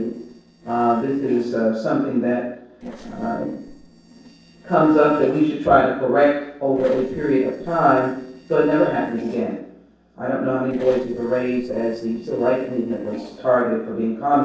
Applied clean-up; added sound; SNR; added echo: neural separator model SepFormer DNS4.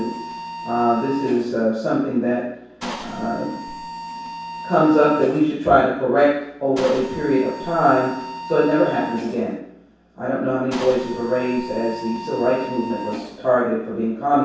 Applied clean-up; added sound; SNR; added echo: none; Mechanisms; 13 dB; reverberation time 0.7 s.